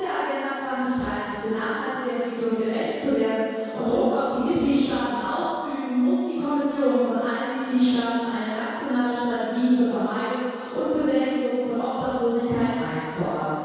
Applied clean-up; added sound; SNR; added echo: none; none; none; reverberation time 2.0 s.